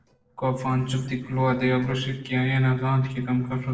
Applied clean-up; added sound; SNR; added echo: neural separator model SepFormer DNS4.